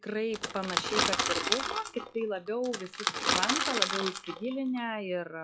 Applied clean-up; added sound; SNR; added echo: classical method log-MMSE.